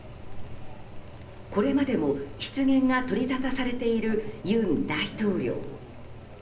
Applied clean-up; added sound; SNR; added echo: none; Insect; 10 dB; reverberation time 0.5 s.